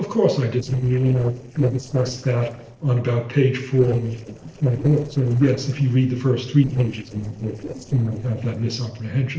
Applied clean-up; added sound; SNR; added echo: neural separator model SepFormer DNS4.